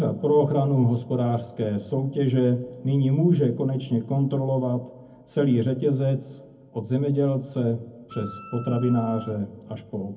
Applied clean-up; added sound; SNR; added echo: none; Wind instrument, woodwind instrument; 18 dB; reverberation time 0.3 s.